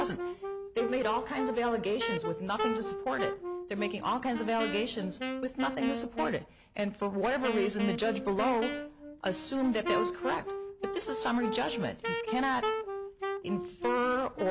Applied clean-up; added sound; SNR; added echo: none; Wind instrument, woodwind instrument; 4 dB; none.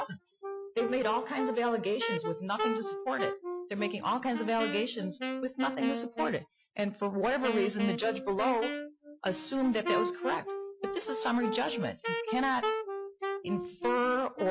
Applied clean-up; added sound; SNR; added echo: classical method Wiener filter.